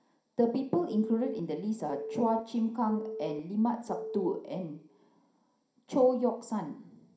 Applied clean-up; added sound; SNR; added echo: none; Telephone; 9 dB; reverberation time 0.5 s.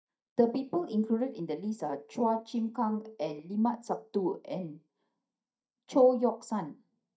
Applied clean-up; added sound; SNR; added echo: neural mask model DeepFilterNet 3.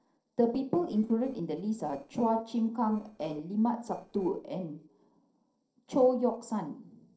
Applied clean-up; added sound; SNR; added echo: neural separator model SepFormer DNS4.